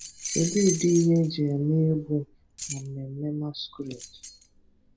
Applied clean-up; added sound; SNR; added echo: none; Keys jangling; -1 dB; none.